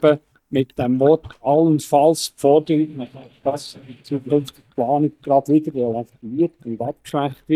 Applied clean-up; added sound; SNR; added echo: neural mask model DeepFilterNet 3.